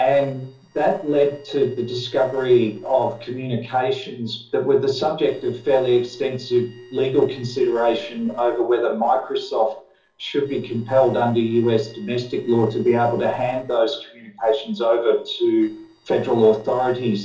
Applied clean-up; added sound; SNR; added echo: neural separator model SepFormer DNS4.